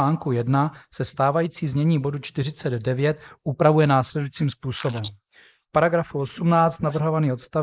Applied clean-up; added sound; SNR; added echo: neural mask model Resemble Enhance denoiser.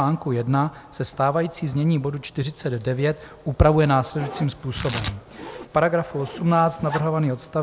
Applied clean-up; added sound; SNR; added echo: none; Zipper (clothing) + Tearing; 16 dB; none.